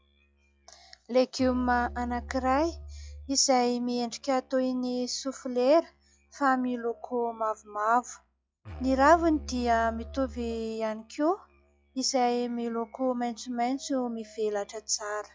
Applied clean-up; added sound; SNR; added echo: classical method log-MMSE.